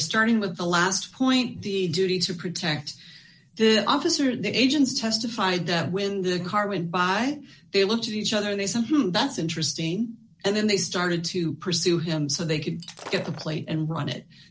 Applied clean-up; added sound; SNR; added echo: neural separator model SepFormer DNS4.